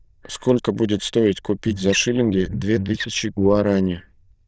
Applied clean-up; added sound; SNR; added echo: neural diffusion model UNIVERSE++.